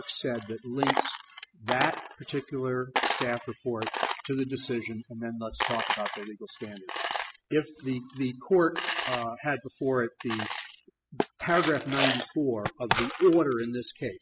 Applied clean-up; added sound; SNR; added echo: classical method spectral subtraction.